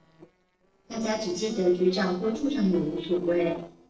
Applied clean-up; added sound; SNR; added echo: neural separator model SepFormer DNS4.